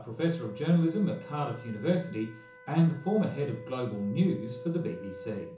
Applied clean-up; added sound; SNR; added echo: none; Wind instrument, woodwind instrument; 16 dB; reverberation time 0.7 s.